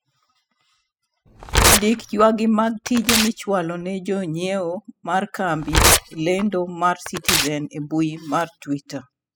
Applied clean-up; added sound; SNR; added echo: classical method spectral subtraction.